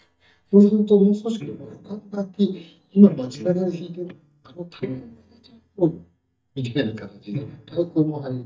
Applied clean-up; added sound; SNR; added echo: neural mask model DeepFilterNet 3.